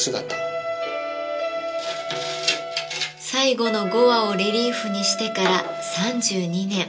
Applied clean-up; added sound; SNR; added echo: none; Wind instrument, woodwind instrument; 8 dB; reverberation time 0.2 s.